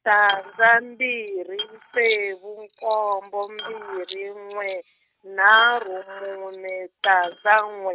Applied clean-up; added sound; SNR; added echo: neural mask model RNNoise.